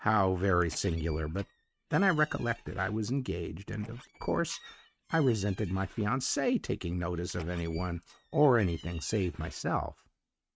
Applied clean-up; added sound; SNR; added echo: neural mask model RNNoise.